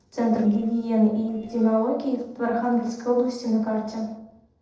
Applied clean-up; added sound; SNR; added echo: neural separator model SepFormer DNS4.